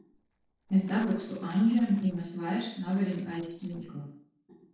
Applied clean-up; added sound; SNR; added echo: neural separator model SepFormer DNS4.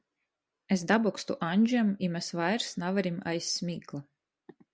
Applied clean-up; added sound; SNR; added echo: none; none; none; none.